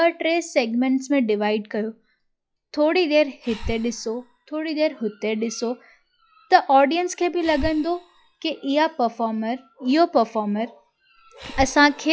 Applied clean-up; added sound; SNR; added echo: classical method log-MMSE.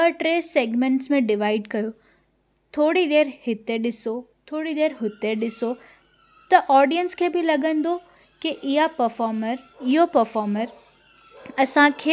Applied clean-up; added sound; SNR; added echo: none; none; none; none.